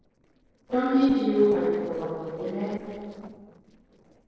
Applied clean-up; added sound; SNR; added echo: neural separator model SepFormer DNS4.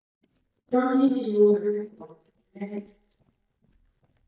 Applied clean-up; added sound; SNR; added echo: neural mask model DeepFilterNet 3.